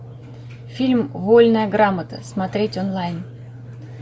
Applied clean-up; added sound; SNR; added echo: none; none; none; none.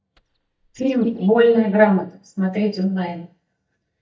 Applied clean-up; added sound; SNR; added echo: neural mask model DeepFilterNet 3.